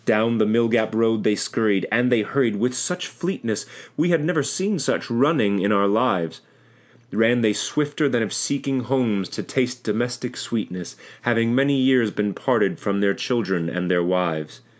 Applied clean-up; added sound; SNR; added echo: none; none; none; none.